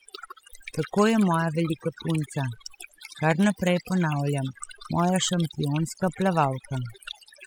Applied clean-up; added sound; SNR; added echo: classical method spectral subtraction.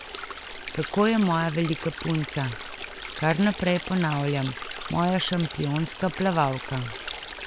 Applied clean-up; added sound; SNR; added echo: none; Stream; 10 dB; none.